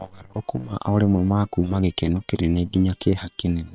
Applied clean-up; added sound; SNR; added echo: neural separator model SepFormer WHAM!.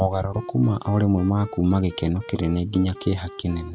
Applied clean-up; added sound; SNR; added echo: none; Wind instrument, woodwind instrument; 19 dB; none.